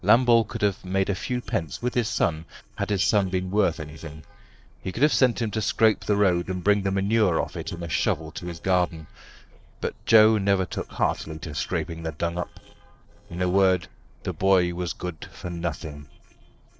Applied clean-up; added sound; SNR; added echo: neural separator model SepFormer DNS4.